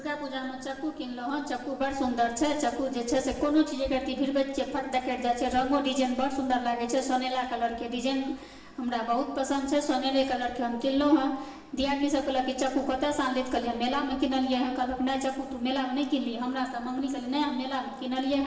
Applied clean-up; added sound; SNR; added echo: none; none; none; reverberation time 0.9 s.